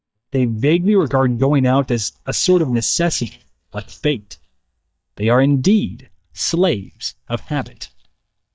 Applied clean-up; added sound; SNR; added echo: neural mask model DeepFilterNet 3.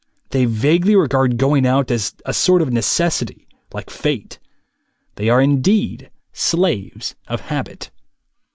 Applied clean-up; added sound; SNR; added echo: none; none; none; none.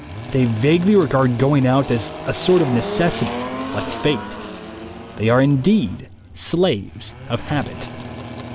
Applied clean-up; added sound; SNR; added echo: none; Engine; 11 dB; none.